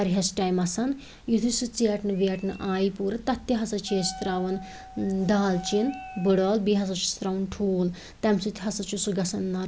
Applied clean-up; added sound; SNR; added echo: none; Wind instrument, woodwind instrument; 16 dB; none.